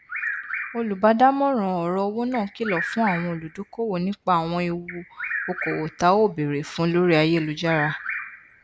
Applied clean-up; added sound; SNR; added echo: none; Bird vocalization, bird call, bird song; 11 dB; none.